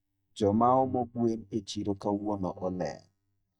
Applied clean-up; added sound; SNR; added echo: neural mask model DeepFilterNet 3.